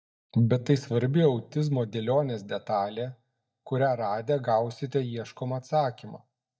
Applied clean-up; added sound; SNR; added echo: neural mask model DeepFilterNet 3.